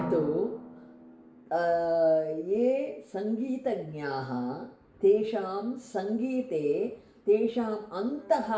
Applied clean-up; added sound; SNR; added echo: none; Drum; 18 dB; reverberation time 0.7 s.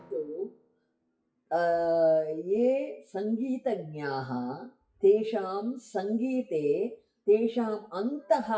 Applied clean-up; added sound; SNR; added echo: classical method WPE with log-MMSE.